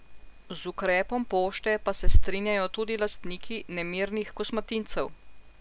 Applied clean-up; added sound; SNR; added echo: none; none; none; none.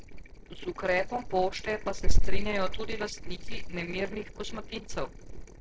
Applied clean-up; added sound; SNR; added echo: neural separator model SepFormer DNS4.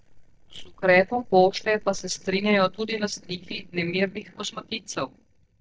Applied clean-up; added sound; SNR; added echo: neural mask model DeepFilterNet 3.